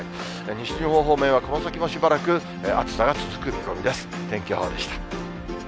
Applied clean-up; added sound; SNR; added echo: none; none; none; none.